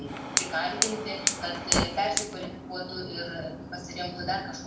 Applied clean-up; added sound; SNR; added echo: none; Fire; -2 dB; reverberation time 0.6 s.